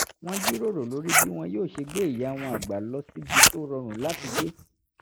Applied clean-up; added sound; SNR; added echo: neural mask model Resemble Enhance denoiser.